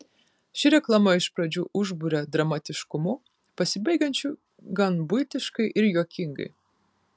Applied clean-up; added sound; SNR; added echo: none; none; none; none.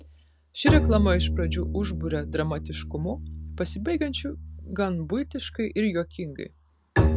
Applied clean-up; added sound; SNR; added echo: none; Bowed string instrument; 0 dB; none.